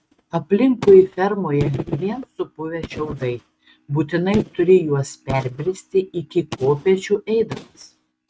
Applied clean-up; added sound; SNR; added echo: neural mask model RNNoise.